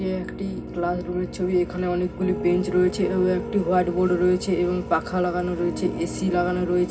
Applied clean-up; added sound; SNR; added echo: none; Piano; 10 dB; reverberation time 0.4 s.